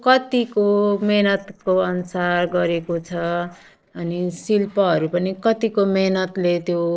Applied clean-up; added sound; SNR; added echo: neural separator model SepFormer DNS4.